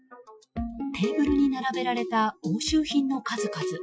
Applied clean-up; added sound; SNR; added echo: classical method Wiener filter.